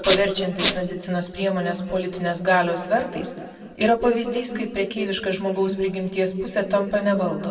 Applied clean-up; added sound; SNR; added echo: none; Squeak; 3 dB; reverberation time 1.9 s.